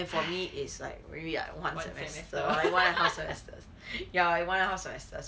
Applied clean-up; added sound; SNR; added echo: none; none; none; none.